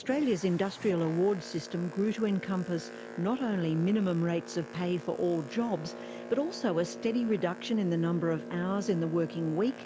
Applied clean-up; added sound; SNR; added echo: none; Boat, Water vehicle; 13 dB; none.